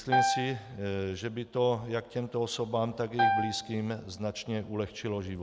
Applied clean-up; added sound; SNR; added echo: none; Piano; -1 dB; none.